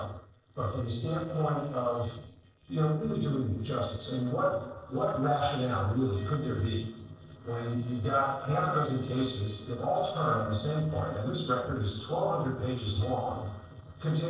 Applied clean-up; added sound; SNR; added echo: neural separator model SepFormer DNS4.